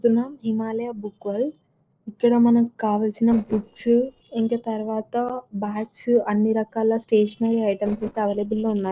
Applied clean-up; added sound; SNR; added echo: neural separator model SepFormer DNS4.